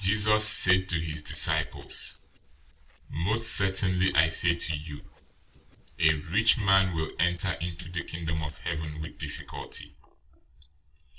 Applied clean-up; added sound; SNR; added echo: neural separator model SepFormer DNS4.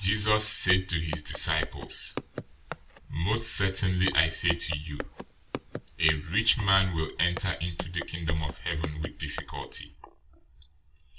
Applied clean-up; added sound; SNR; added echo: none; Walk, footsteps; 12 dB; reverberation time 0.2 s.